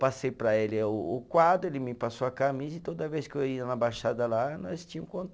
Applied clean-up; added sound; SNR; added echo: none; none; none; none.